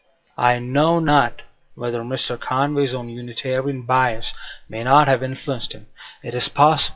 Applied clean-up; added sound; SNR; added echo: classical method WPE with log-MMSE.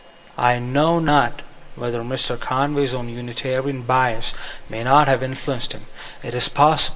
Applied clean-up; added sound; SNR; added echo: none; Bell; 20 dB; reverberation time 0.3 s.